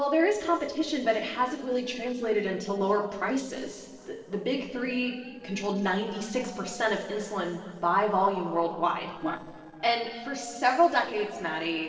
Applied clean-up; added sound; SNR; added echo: neural separator model SepFormer DNS4.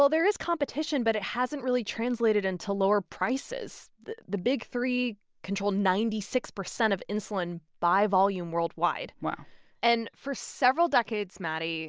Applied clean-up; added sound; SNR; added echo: none; none; none; none.